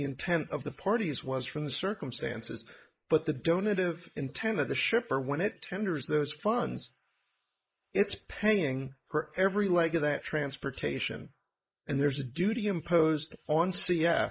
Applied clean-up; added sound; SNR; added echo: neural mask model Resemble Enhance denoiser.